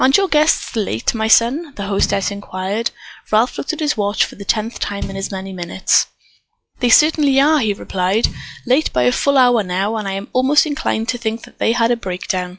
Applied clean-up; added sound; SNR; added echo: classical method log-MMSE.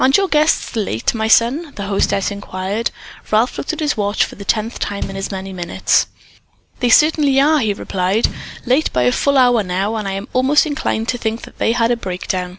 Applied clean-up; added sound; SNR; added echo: none; Bass drum; 15 dB; none.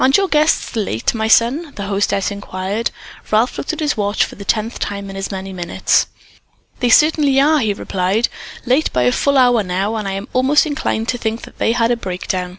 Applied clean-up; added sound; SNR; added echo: none; none; none; none.